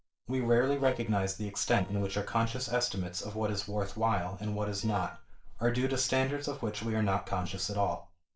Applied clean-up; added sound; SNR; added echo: neural separator model SepFormer DNS4.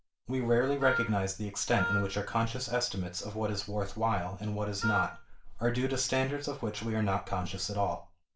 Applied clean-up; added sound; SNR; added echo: none; Wind instrument, woodwind instrument; 4 dB; reverberation time 0.3 s.